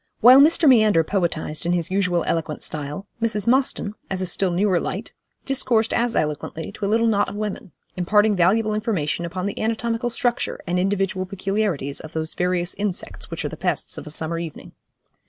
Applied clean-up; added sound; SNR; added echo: none; none; none; none.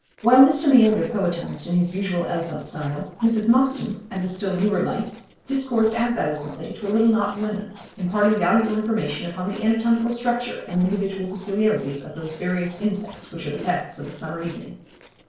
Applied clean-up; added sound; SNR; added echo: neural separator model SepFormer DNS4.